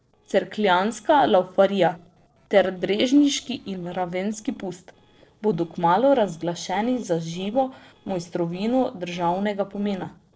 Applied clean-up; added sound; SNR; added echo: neural separator model SepFormer DNS4.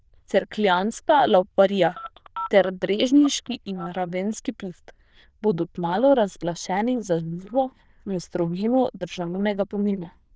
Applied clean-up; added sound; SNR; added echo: neural diffusion model UNIVERSE++.